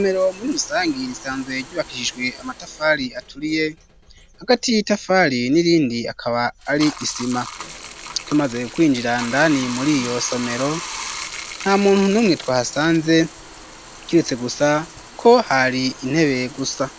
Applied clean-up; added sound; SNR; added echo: none; Bathtub (filling or washing); 15 dB; none.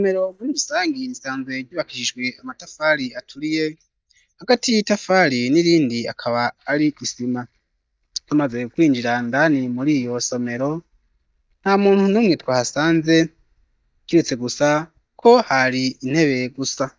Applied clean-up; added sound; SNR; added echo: neural mask model DeepFilterNet 3.